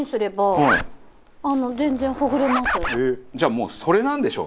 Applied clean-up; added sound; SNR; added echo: none; Zipper (clothing); 7 dB; none.